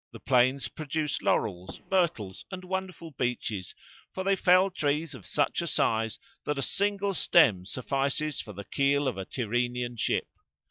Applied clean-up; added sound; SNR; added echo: neural mask model DeepFilterNet 3.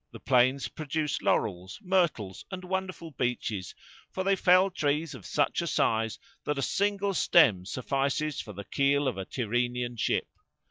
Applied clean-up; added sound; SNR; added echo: none; none; none; none.